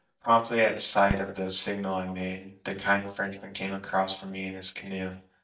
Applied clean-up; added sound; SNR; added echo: neural mask model DeepFilterNet 3.